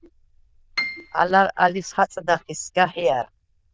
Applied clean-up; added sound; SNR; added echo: neural diffusion model UNIVERSE++.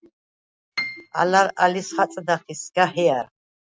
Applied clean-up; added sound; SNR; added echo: neural mask model RNNoise.